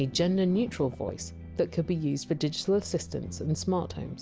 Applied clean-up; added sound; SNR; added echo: none; Thunder; 20 dB; none.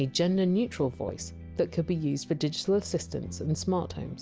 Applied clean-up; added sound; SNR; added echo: none; none; none; none.